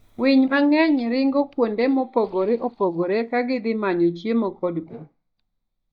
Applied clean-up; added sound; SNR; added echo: neural mask model DeepFilterNet 3.